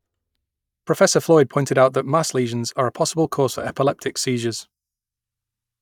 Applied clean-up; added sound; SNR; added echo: neural mask model DeepFilterNet 3.